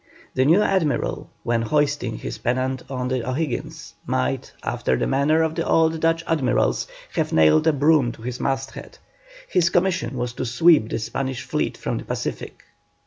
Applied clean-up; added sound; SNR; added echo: none; none; none; none.